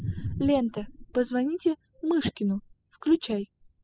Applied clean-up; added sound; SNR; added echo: classical method spectral subtraction.